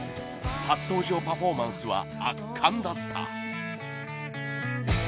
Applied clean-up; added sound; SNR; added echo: none; none; none; none.